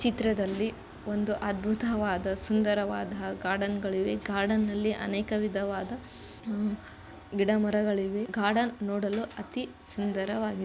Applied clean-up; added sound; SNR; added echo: none; none; none; none.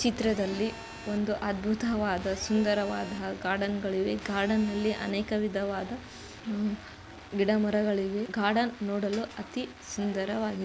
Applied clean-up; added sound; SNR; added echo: none; Telephone; 19 dB; none.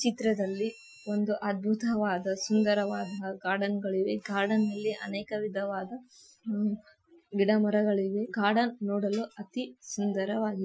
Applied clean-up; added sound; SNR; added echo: classical method Wiener filter.